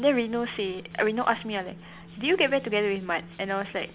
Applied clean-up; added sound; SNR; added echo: none; Wind; 19 dB; none.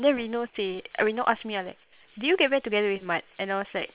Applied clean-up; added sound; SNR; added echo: neural separator model SepFormer WHAM!.